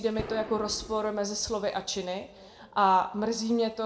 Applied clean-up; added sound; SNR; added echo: none; Gunshot, gunfire; 15 dB; reverberation time 0.5 s.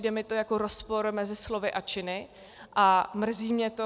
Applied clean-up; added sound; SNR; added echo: none; none; none; none.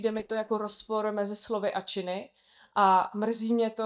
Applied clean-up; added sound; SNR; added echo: neural mask model DeepFilterNet 3.